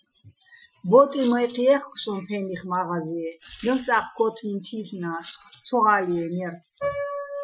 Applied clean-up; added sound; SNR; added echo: classical method Wiener filter.